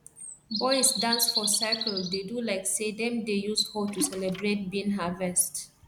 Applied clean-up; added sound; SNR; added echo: none; Bird vocalization, bird call, bird song + Splash, splatter; 6 dB; none.